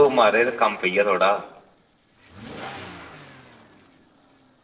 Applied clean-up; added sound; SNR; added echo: neural separator model SepFormer DNS4.